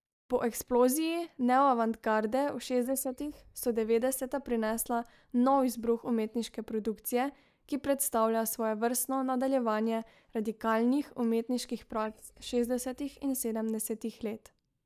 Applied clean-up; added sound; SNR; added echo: neural mask model DeepFilterNet 3.